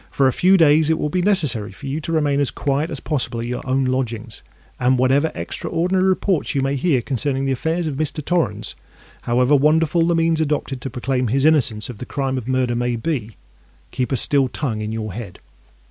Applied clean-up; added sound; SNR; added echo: none; none; none; none.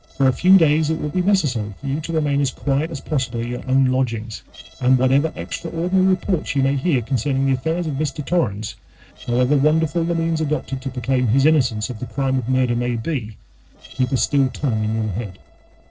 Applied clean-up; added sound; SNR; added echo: neural separator model SepFormer DNS4.